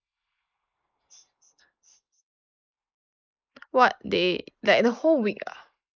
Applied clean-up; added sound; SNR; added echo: neural mask model Resemble Enhance denoiser.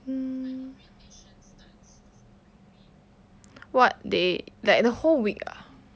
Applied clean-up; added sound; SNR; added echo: none; none; none; none.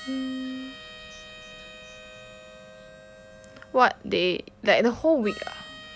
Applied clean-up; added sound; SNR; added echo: none; Harmonica; 17 dB; none.